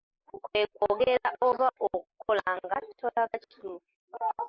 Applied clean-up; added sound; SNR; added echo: neural mask model Resemble Enhance denoiser.